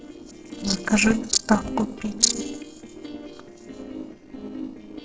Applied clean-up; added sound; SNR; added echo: neural separator model SepFormer DNS4.